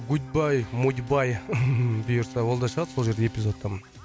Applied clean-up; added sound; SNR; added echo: none; Bowed string instrument; 18 dB; none.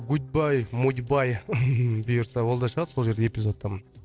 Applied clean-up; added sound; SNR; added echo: neural separator model SepFormer DNS4.